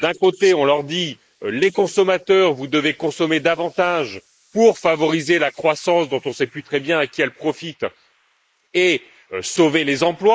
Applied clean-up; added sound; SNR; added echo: neural mask model Resemble Enhance denoiser.